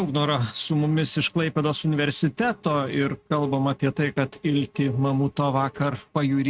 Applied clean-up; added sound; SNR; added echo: neural mask model RNNoise.